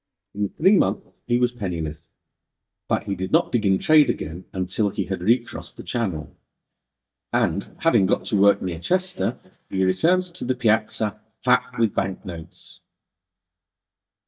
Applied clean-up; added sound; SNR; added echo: neural mask model DeepFilterNet 3.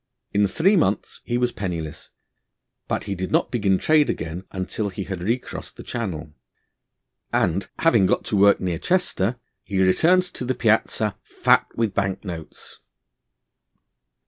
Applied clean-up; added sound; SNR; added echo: none; none; none; none.